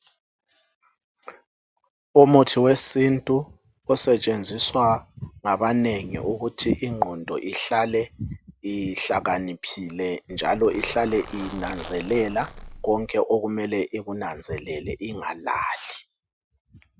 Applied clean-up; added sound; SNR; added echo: none; Zipper (clothing); 17 dB; none.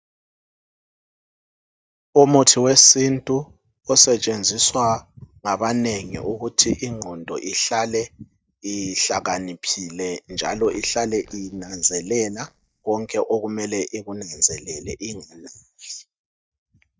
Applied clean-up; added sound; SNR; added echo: neural mask model DeepFilterNet 3.